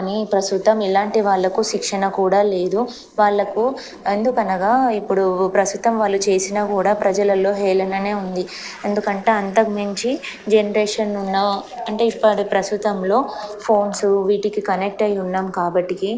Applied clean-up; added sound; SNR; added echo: neural separator model SepFormer DNS4.